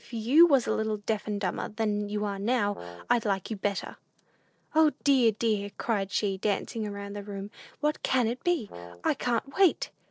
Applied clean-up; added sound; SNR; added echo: neural separator model SepFormer DNS4.